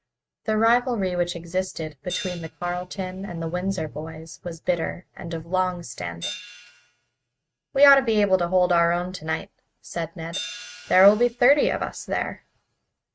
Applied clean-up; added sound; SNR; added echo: neural mask model RNNoise.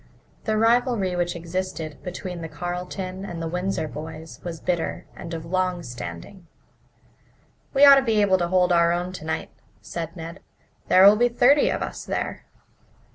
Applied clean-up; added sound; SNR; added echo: none; none; none; none.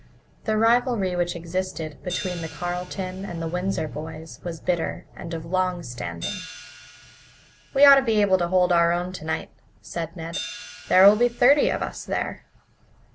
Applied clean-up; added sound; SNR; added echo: none; Hi-hat; 18 dB; none.